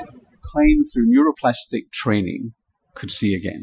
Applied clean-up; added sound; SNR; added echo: classical method Wiener filter.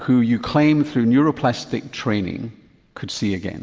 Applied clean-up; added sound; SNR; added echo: none; none; none; none.